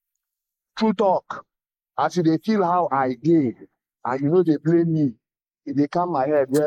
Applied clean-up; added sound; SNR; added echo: neural mask model Resemble Enhance denoiser.